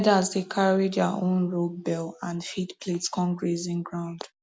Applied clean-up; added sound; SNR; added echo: none; none; none; none.